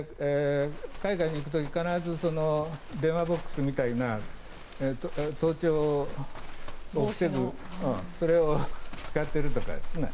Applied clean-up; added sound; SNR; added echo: none; Livestock, farm animals, working animals; 4 dB; none.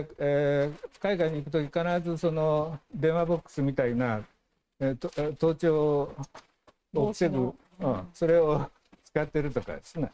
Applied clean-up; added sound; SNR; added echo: neural mask model RNNoise.